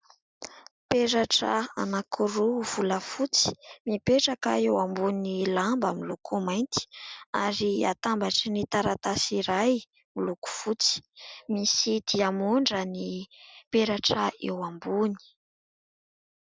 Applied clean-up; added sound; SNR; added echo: none; none; none; none.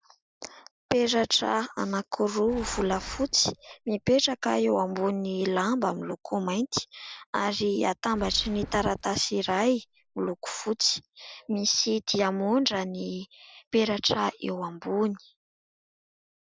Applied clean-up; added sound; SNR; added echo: none; Boom; 18 dB; none.